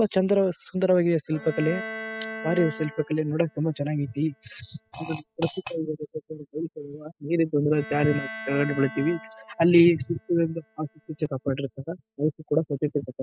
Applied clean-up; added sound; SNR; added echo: classical method spectral subtraction.